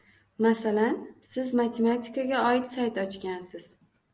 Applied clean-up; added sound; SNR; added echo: none; none; none; none.